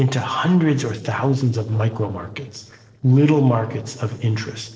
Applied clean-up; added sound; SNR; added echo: neural separator model SepFormer DNS4.